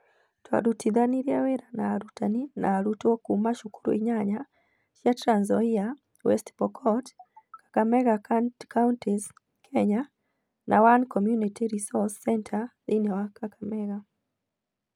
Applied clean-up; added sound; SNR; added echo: none; none; none; none.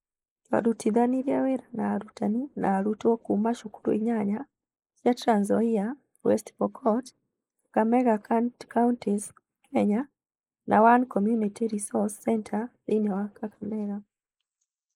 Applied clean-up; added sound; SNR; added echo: neural mask model Resemble Enhance denoiser.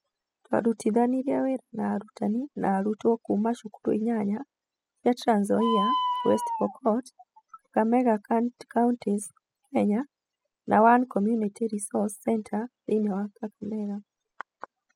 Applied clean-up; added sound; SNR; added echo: classical method spectral subtraction.